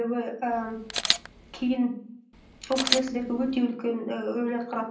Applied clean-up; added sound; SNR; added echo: none; Camera; 3 dB; reverberation time 0.6 s.